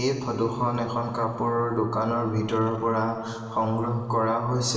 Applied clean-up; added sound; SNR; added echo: none; none; none; reverberation time 2.5 s.